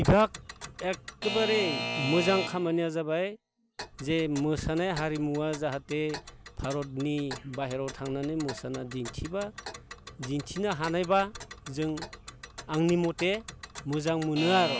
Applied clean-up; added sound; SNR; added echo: none; Alarm / Clock; 10 dB; none.